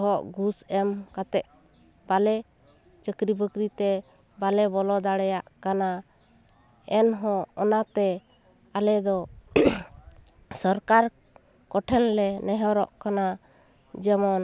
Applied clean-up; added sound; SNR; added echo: none; none; none; none.